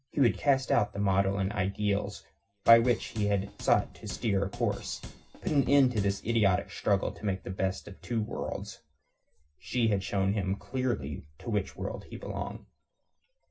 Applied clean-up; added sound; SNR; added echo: none; Drum / Drum kit; 15 dB; reverberation time 0.4 s.